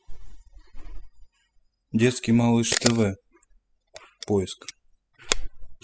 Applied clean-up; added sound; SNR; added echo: classical method spectral subtraction.